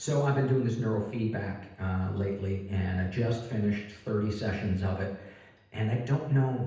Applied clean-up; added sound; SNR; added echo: none; none; none; reverberation time 0.9 s.